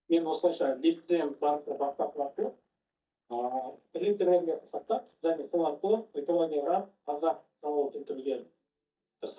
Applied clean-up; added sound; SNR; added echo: neural mask model DeepFilterNet 3.